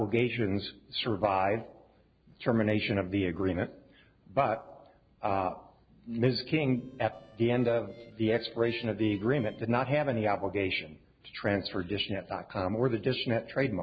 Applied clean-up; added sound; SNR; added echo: neural separator model SepFormer DNS4.